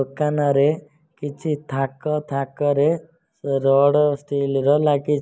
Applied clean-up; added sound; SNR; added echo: none; none; none; none.